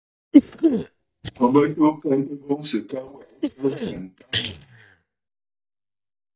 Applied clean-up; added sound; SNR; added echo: neural mask model DeepFilterNet 3.